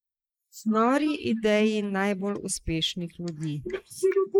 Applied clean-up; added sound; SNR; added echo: neural mask model Resemble Enhance denoiser.